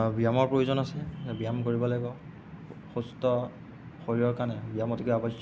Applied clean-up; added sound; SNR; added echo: none; none; none; none.